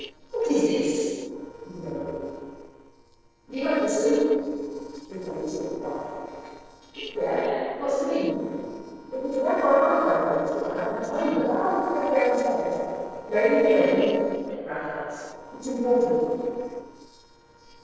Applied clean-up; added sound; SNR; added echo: neural separator model SepFormer DNS4.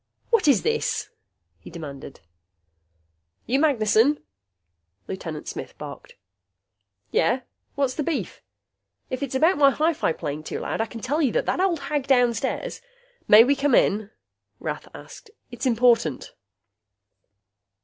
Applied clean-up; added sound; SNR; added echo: none; none; none; none.